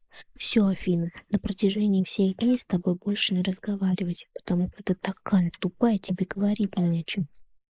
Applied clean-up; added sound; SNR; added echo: neural mask model Resemble Enhance denoiser.